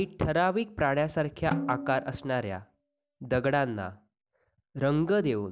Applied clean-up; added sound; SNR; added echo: none; Snare drum; 10 dB; none.